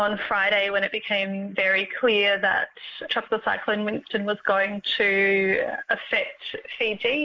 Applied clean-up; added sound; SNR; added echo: neural mask model Resemble Enhance denoiser.